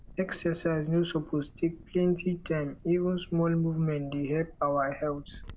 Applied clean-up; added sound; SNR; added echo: none; Crackle; 20 dB; none.